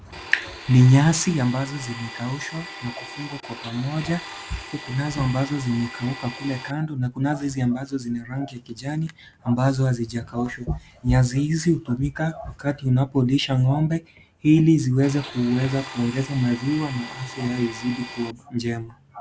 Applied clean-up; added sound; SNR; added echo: none; Domestic sounds, home sounds; 14 dB; none.